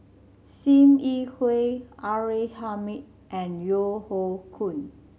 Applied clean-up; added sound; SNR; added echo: none; none; none; none.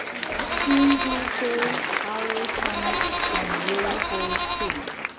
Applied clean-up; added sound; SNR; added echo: none; Applause + Livestock, farm animals, working animals; -3 dB; none.